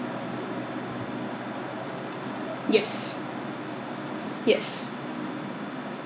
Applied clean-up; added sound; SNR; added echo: none; Rattle; 16 dB; none.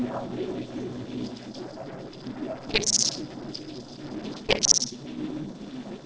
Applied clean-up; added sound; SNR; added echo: neural separator model SepFormer DNS4.